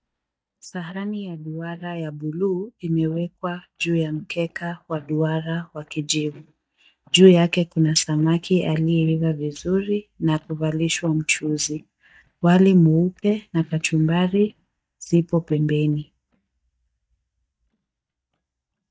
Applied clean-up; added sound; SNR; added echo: neural mask model DeepFilterNet 3.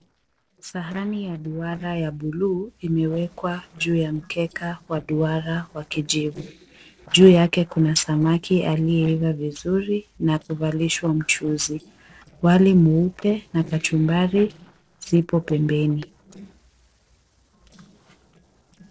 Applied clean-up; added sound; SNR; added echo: neural separator model SepFormer DNS4.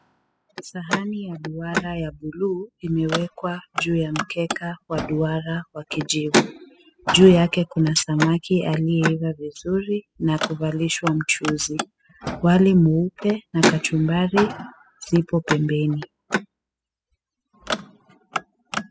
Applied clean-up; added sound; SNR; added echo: classical method spectral subtraction.